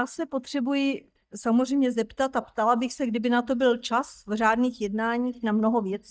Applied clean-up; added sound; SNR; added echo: neural mask model DeepFilterNet 3.